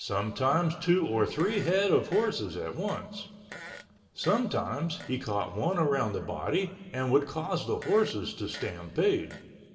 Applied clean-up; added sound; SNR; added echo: none; Fart; 19 dB; reverberation time 2.8 s.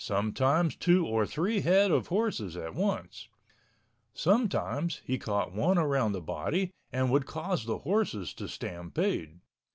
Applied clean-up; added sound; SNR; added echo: none; none; none; none.